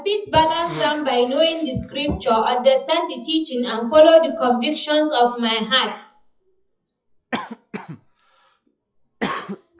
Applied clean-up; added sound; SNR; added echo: classical method WPE with log-MMSE.